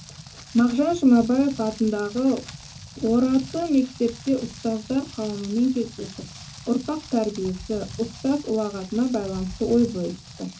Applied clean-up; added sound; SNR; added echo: none; Rain; 17 dB; reverberation time 0.3 s.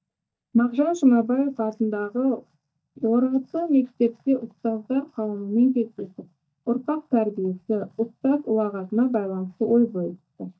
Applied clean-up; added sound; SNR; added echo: neural mask model DeepFilterNet 3.